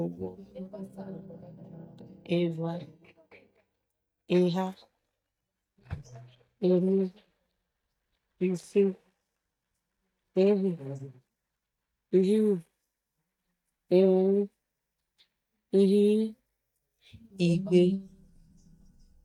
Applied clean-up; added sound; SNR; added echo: neural mask model DeepFilterNet 3.